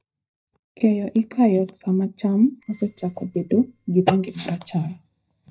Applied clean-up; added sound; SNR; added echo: neural mask model DeepFilterNet 3.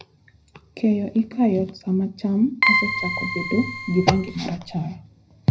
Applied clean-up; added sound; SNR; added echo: none; Keyboard (musical); 2 dB; reverberation time 0.4 s.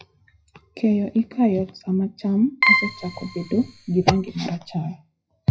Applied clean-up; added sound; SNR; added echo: classical method WPE with log-MMSE.